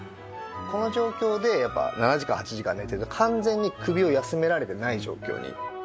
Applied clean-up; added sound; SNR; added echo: none; none; none; none.